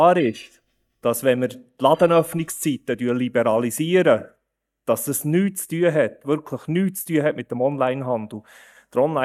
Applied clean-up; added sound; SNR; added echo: neural mask model DeepFilterNet 3.